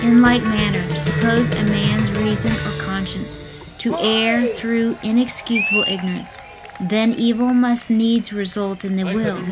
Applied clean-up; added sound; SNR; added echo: none; Cheering; 6 dB; none.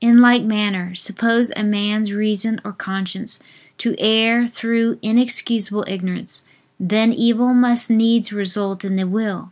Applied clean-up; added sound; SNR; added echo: none; none; none; none.